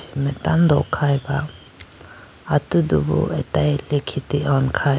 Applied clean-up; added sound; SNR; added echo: none; none; none; none.